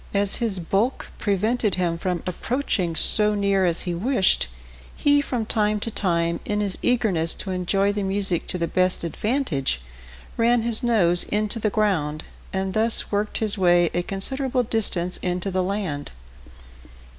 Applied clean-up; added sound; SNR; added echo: none; none; none; none.